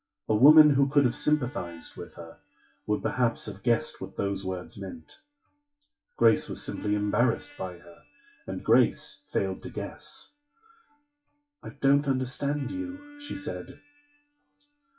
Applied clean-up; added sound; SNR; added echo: classical method WPE with log-MMSE.